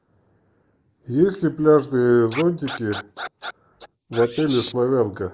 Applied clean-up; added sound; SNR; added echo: neural mask model Resemble Enhance denoiser.